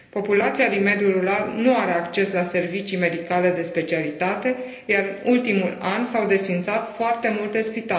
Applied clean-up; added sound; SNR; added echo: none; none; none; reverberation time 0.8 s.